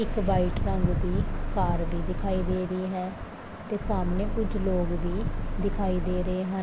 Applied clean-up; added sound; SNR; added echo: none; Engine; 0 dB; none.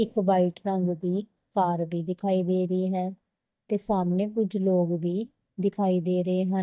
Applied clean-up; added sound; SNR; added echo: neural mask model DeepFilterNet 3.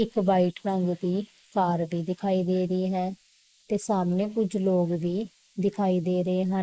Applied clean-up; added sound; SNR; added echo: neural mask model Resemble Enhance denoiser.